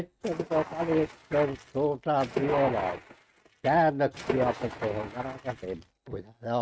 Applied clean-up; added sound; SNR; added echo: neural mask model RNNoise.